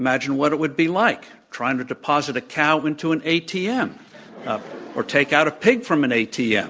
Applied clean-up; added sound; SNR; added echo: none; none; none; none.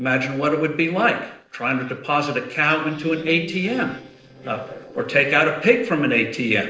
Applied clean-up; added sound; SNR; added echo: neural separator model SepFormer DNS4.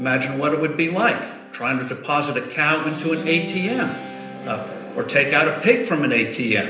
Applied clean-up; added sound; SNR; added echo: none; Guitar; 16 dB; reverberation time 0.9 s.